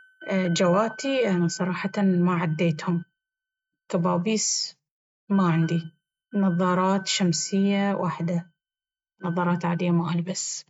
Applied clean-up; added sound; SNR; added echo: neural mask model RNNoise.